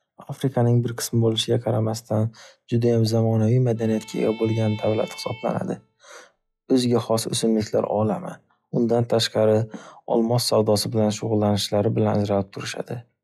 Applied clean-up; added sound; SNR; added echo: classical method log-MMSE.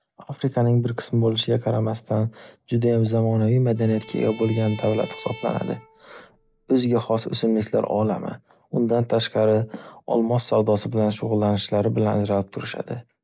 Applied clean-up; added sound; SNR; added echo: none; Bowed string instrument; 20 dB; none.